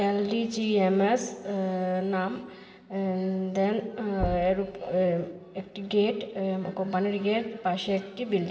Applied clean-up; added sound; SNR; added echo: none; Knock; 11 dB; reverberation time 1.9 s.